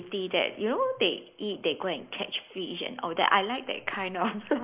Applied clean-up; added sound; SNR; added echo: neural mask model Resemble Enhance denoiser.